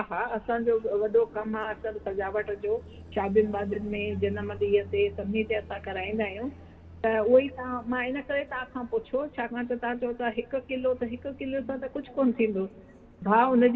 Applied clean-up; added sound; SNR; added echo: none; Car passing by; 18 dB; reverberation time 1.9 s.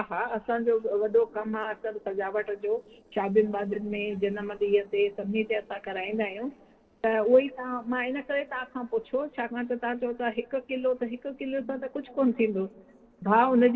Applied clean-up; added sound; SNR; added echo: neural separator model SepFormer DNS4.